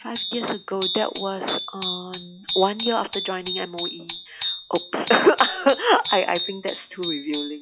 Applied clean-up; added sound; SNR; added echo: classical method log-MMSE.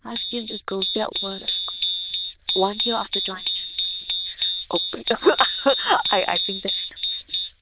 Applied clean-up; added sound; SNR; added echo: neural diffusion model UNIVERSE++.